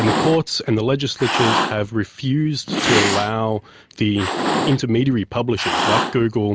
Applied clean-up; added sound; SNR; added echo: none; Cat; 3 dB; none.